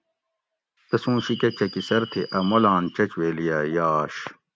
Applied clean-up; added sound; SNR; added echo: none; Bird; 16 dB; none.